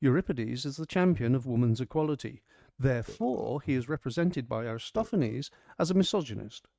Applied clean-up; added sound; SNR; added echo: neural mask model RNNoise.